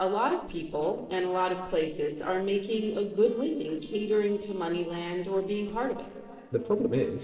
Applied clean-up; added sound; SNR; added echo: neural separator model SepFormer DNS4.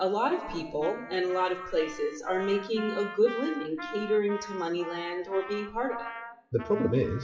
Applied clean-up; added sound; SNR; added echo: classical method WPE with log-MMSE.